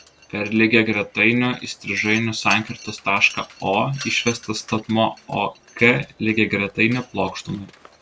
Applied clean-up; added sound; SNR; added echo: none; Mechanisms; 19 dB; none.